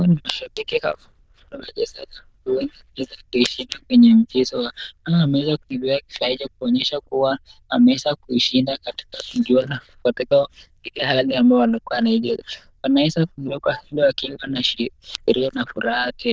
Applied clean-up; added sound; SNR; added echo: neural diffusion model UNIVERSE++.